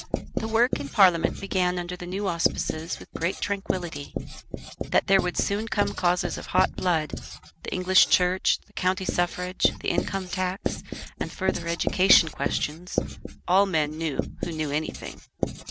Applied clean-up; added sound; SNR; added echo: none; Writing; 6 dB; none.